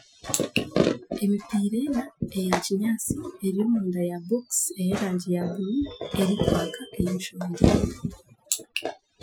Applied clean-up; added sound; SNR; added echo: classical method Wiener filter.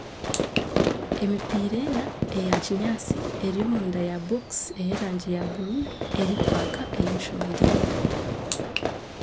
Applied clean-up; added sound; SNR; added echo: none; Fireworks; -1 dB; none.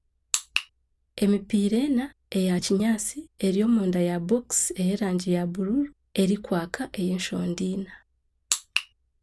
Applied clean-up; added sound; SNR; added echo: none; none; none; none.